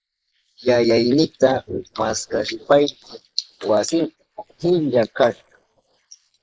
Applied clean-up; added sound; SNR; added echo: neural mask model Resemble Enhance denoiser.